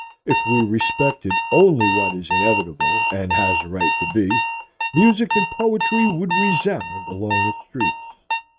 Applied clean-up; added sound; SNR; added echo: neural mask model RNNoise.